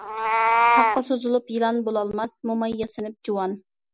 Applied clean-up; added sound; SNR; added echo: none; Meow; -1 dB; none.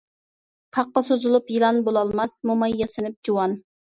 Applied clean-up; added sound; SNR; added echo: none; none; none; none.